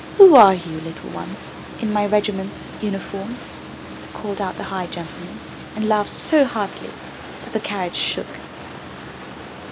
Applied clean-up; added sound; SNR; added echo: none; Boat, Water vehicle; 13 dB; none.